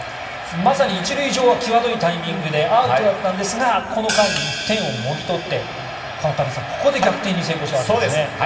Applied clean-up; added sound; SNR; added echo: none; Hi-hat; 10 dB; reverberation time 1.9 s.